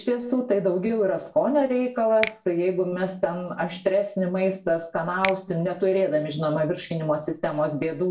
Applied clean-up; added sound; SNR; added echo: none; Finger snapping; 15 dB; reverberation time 0.2 s.